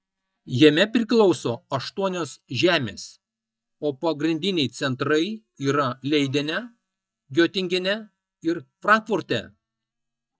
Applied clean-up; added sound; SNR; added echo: neural mask model DeepFilterNet 3.